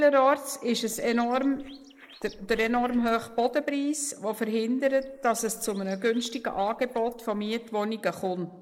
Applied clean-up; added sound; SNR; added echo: neural mask model Resemble Enhance denoiser.